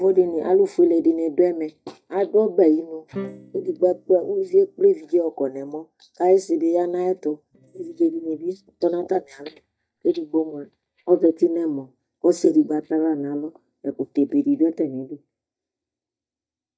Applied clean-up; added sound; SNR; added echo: neural mask model DeepFilterNet 3.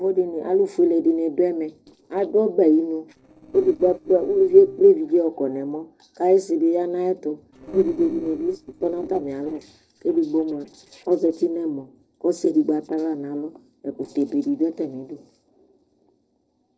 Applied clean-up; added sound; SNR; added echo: neural separator model SepFormer DNS4.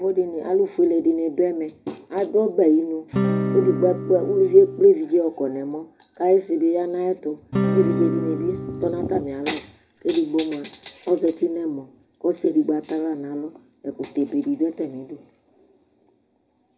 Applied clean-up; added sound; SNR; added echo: none; Acoustic guitar / Strum; 3 dB; reverberation time 0.4 s.